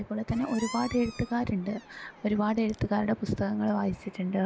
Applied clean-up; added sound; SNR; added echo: none; Squeak; 17 dB; none.